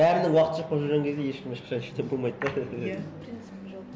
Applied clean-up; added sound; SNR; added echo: none; none; none; none.